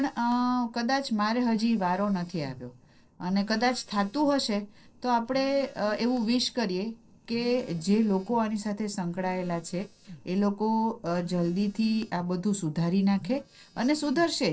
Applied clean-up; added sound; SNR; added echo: neural separator model SepFormer DNS4.